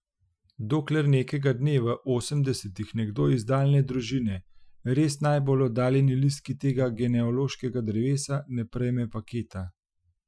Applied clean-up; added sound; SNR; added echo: classical method Wiener filter.